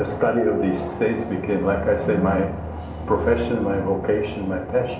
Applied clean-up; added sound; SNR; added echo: none; none; none; reverberation time 0.6 s.